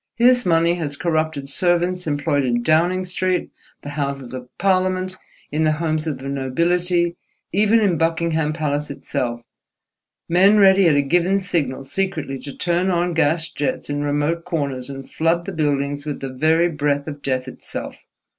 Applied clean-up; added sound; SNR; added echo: none; none; none; none.